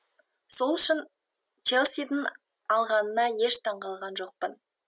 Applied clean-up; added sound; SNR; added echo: none; none; none; none.